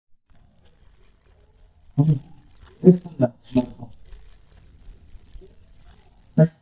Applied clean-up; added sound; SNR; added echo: neural mask model DeepFilterNet 3.